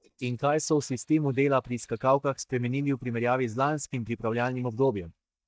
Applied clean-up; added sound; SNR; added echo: neural mask model DeepFilterNet 3.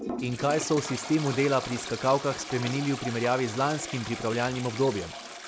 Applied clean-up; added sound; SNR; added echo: none; Toilet flush; 9 dB; none.